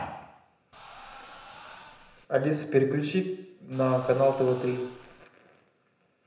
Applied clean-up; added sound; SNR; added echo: none; Crowd; 18 dB; reverberation time 0.8 s.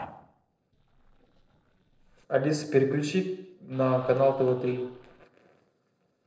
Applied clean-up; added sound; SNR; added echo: neural separator model SepFormer DNS4.